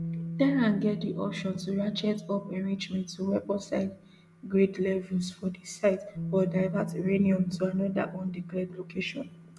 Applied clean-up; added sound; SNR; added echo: none; Bass guitar; 10 dB; none.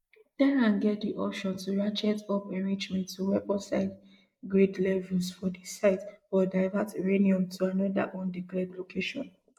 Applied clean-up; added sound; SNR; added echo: neural mask model Resemble Enhance denoiser.